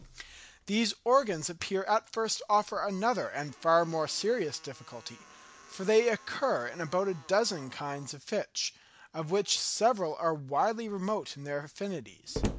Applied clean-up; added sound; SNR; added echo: none; Slam; 16 dB; none.